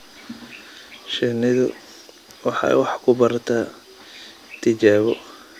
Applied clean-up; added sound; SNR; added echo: none; none; none; none.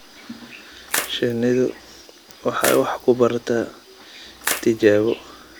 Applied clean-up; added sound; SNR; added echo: none; Splash, splatter; 9 dB; none.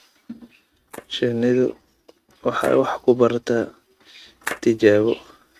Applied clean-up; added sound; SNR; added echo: neural mask model RNNoise.